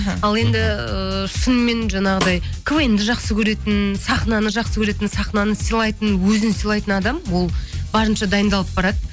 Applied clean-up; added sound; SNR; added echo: none; Snare drum; 9 dB; none.